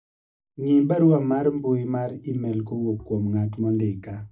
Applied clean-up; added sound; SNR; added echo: neural mask model DeepFilterNet 3.